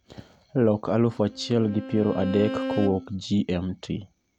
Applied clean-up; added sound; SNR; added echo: none; Bowed string instrument; 10 dB; none.